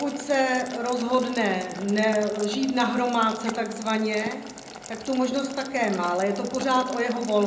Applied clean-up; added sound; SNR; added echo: none; Boiling; 15 dB; reverberation time 0.5 s.